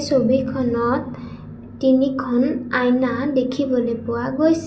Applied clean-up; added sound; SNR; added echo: none; none; none; none.